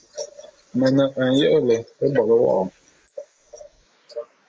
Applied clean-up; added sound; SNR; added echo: neural mask model Resemble Enhance denoiser.